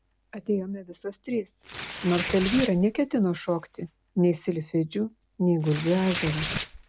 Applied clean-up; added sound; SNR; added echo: none; Tearing; 11 dB; none.